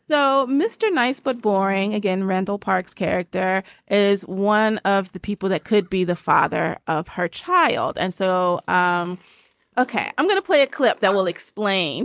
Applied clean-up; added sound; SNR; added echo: neural mask model DeepFilterNet 3.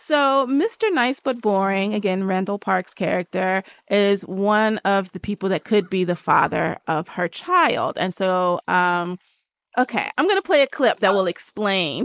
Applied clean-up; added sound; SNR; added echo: neural mask model Resemble Enhance denoiser.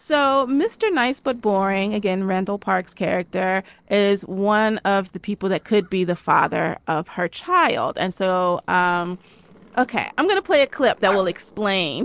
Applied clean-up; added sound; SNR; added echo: neural separator model SepFormer DNS4.